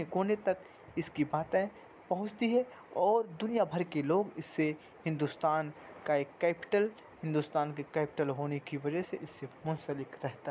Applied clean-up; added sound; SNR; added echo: none; none; none; none.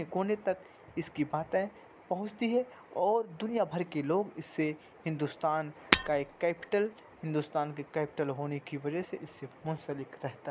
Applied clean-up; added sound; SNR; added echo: none; Shatter; 1 dB; none.